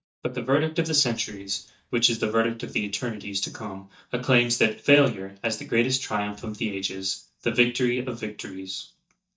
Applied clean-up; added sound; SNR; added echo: neural mask model DeepFilterNet 3.